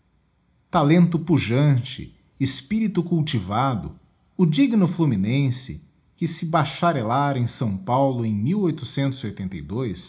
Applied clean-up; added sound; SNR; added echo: none; none; none; reverberation time 0.4 s.